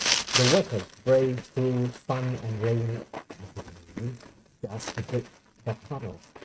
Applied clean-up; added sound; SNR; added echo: neural mask model RNNoise.